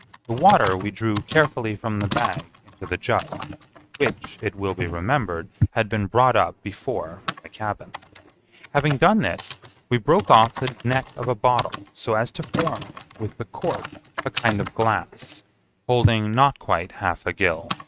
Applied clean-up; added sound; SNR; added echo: neural mask model RNNoise.